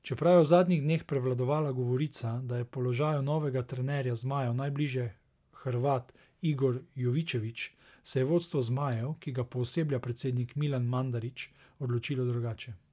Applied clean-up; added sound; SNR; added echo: none; none; none; none.